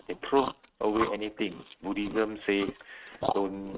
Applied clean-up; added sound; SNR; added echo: neural mask model RNNoise.